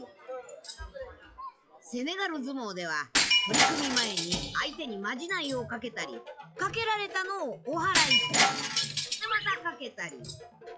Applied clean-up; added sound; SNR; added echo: classical method log-MMSE.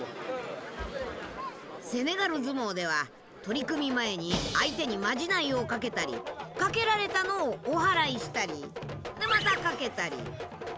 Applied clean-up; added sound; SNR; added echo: none; none; none; none.